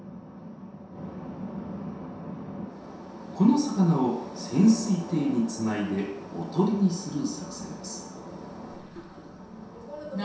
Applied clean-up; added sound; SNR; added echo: none; none; none; reverberation time 0.7 s.